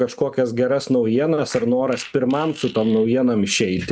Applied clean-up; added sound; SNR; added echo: neural mask model RNNoise.